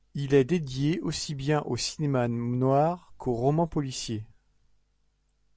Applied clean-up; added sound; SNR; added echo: none; none; none; none.